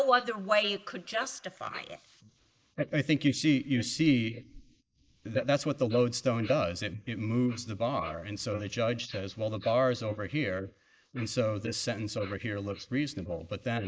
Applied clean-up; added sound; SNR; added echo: neural mask model Resemble Enhance denoiser.